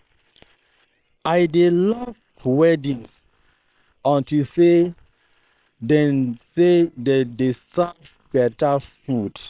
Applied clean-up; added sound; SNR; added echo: neural separator model SepFormer WHAM!.